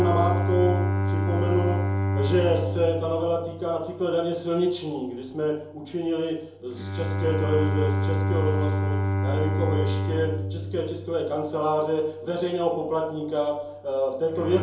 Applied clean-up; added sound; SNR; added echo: none; Bowed string instrument; 1 dB; reverberation time 2.6 s.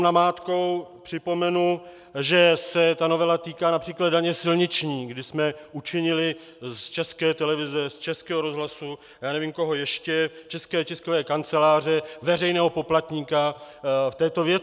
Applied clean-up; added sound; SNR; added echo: none; none; none; none.